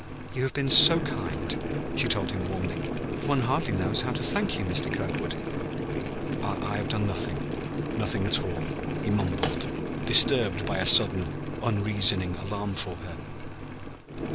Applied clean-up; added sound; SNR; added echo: none; Boiling; 1 dB; none.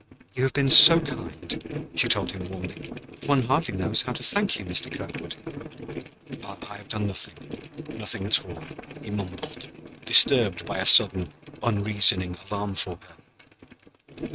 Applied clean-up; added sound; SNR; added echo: neural mask model RNNoise.